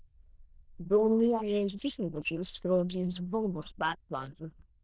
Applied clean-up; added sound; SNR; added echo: neural diffusion model UNIVERSE++.